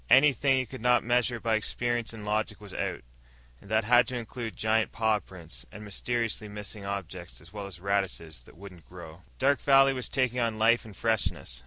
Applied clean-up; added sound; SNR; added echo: none; none; none; none.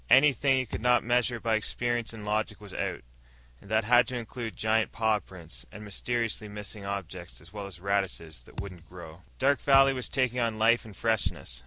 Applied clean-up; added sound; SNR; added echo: none; Thump, thud; 10 dB; none.